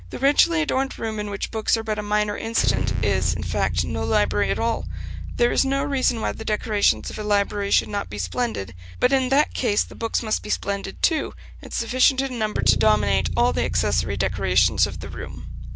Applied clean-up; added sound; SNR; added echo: none; Bass drum / Keyboard (musical) + Bass guitar; 4 dB; none.